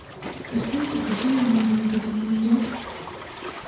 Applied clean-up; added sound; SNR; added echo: none; Waves, surf; 10 dB; reverberation time 0.6 s.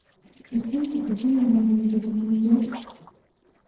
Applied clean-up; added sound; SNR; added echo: neural separator model SepFormer DNS4.